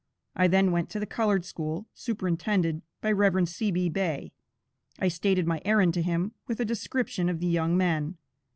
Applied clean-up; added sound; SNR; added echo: none; none; none; none.